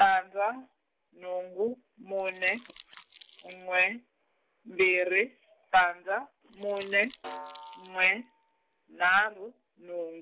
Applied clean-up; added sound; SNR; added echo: none; Crumpling, crinkling + Snare drum; 19 dB; none.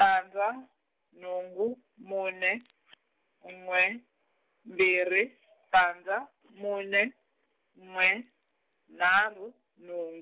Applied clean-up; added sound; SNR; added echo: none; none; none; none.